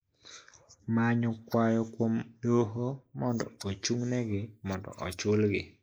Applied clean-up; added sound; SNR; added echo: neural mask model Resemble Enhance denoiser.